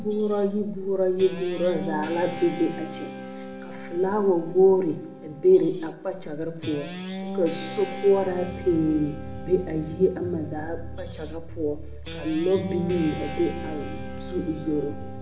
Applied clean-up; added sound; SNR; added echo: none; Guitar; 12 dB; reverberation time 0.8 s.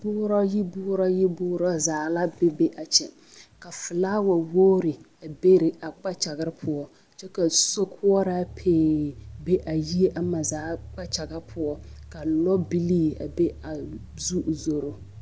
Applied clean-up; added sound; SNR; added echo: none; none; none; none.